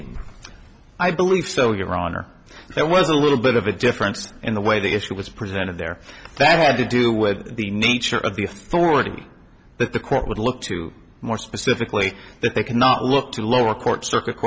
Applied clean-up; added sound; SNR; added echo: none; none; none; none.